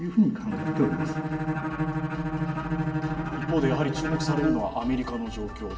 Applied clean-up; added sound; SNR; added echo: none; Bowed string instrument; 0 dB; reverberation time 2.7 s.